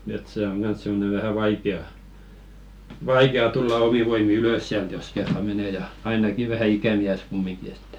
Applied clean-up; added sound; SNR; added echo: none; none; none; none.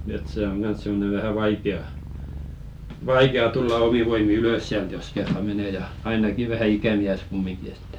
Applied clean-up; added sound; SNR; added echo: none; Purr; 13 dB; none.